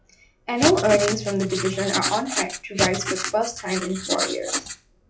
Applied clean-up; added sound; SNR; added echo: classical method log-MMSE.